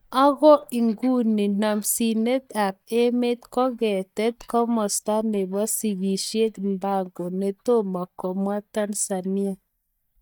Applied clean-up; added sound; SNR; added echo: neural mask model DeepFilterNet 3.